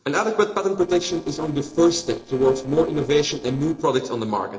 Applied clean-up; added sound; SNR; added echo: neural separator model SepFormer DNS4.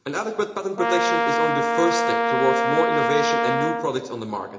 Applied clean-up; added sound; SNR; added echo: none; Brass instrument; -3 dB; reverberation time 0.8 s.